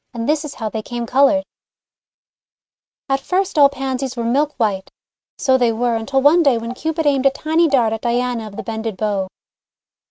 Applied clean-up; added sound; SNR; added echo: neural mask model RNNoise.